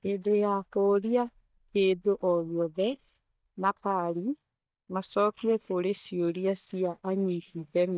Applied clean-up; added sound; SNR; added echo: neural mask model DeepFilterNet 3.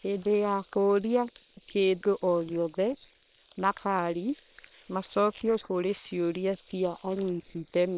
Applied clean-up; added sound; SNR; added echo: neural separator model SepFormer WHAM!.